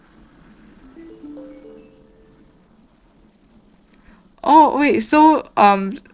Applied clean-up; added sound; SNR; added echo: neural separator model SepFormer DNS4.